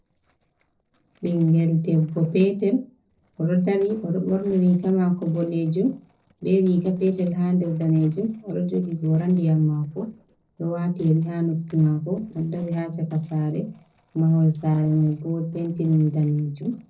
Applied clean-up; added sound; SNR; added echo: neural separator model SepFormer DNS4.